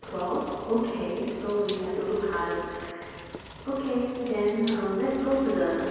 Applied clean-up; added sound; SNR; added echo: none; Bathtub (filling or washing); 16 dB; reverberation time 2.2 s.